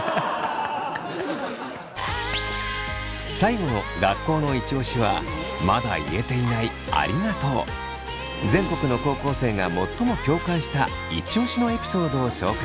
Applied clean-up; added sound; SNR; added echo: none; Zipper (clothing); 16 dB; none.